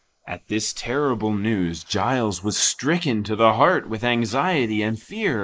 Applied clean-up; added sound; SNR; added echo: neural mask model Resemble Enhance denoiser.